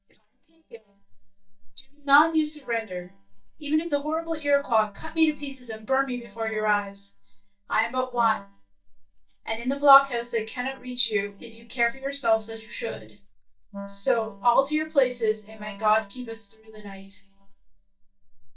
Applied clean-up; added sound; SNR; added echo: neural mask model DeepFilterNet 3.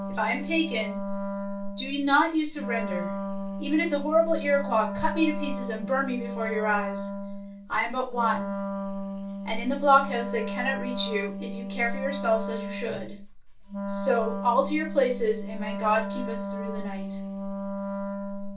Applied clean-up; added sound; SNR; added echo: none; Wind instrument, woodwind instrument; 6 dB; reverberation time 0.2 s.